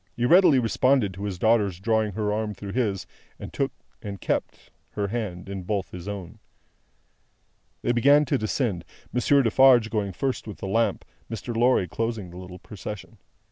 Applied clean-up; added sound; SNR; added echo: none; none; none; none.